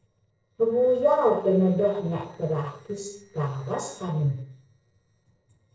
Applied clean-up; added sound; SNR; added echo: neural separator model SepFormer DNS4.